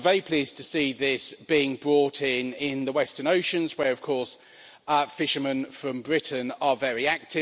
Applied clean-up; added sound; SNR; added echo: none; none; none; none.